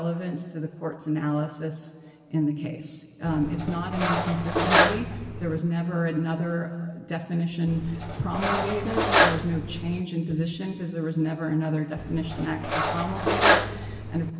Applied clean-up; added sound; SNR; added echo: none; Cutlery, silverware; -3 dB; reverberation time 2.8 s.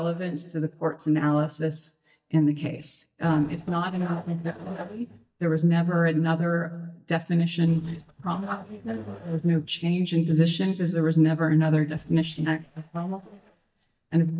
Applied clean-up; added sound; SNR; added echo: neural mask model DeepFilterNet 3.